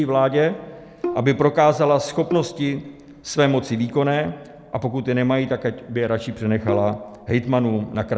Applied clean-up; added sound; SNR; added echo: none; Bowed string instrument; 11 dB; none.